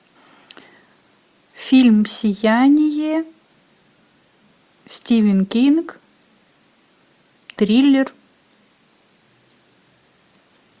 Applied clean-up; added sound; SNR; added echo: none; none; none; none.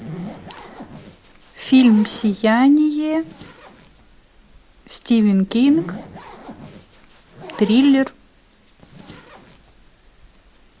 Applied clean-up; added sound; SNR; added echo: none; Zipper (clothing); 18 dB; none.